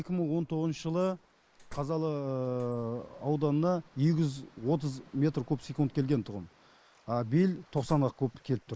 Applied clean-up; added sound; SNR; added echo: neural mask model Resemble Enhance denoiser.